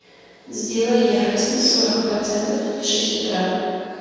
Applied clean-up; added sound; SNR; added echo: none; none; none; reverberation time 2.2 s.